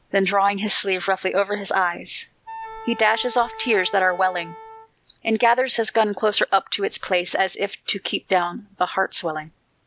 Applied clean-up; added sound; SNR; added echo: none; Wind instrument, woodwind instrument; 15 dB; none.